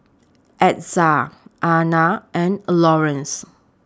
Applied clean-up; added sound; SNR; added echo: none; none; none; none.